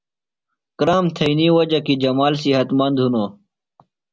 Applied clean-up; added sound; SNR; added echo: none; none; none; none.